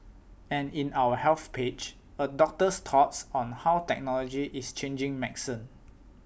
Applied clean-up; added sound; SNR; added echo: none; none; none; none.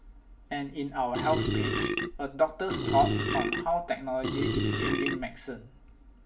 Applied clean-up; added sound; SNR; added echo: none; Burping, eructation; -2 dB; reverberation time 0.4 s.